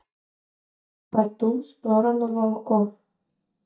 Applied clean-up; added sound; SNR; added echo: neural mask model DeepFilterNet 3.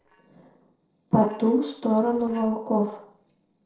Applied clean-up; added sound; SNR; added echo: neural separator model SepFormer DNS4.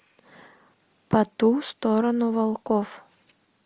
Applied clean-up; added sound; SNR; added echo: none; none; none; none.